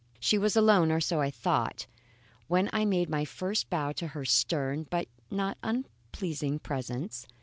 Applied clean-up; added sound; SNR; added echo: none; none; none; none.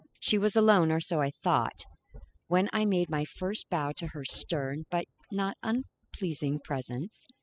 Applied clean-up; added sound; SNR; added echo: classical method spectral subtraction.